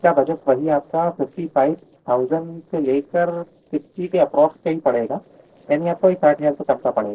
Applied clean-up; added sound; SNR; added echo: neural separator model SepFormer DNS4.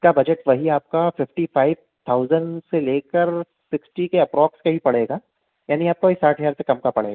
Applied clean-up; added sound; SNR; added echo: none; none; none; none.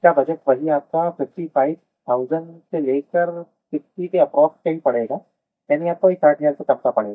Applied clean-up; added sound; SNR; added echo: neural mask model DeepFilterNet 3.